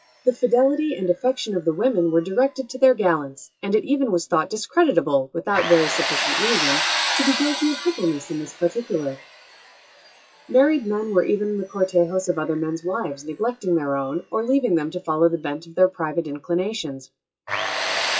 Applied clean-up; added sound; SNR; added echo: classical method WPE with log-MMSE.